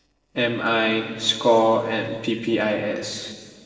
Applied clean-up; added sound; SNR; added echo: neural separator model SepFormer DNS4.